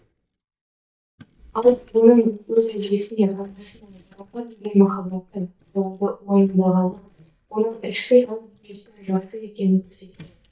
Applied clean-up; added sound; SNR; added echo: neural mask model DeepFilterNet 3.